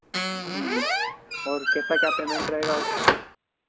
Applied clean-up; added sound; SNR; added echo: none; Squeak; -4 dB; none.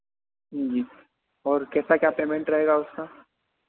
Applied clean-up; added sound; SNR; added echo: none; none; none; none.